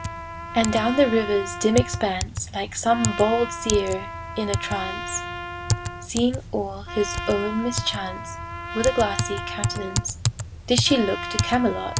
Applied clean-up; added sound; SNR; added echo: none; Typing + Trumpet; 4 dB; none.